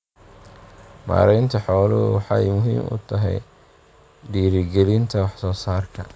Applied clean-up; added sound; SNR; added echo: none; none; none; none.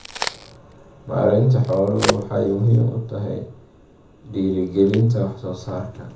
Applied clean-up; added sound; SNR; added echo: none; Crack; 12 dB; reverberation time 0.6 s.